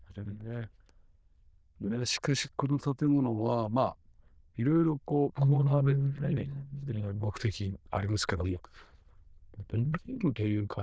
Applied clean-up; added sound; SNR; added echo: neural diffusion model UNIVERSE++.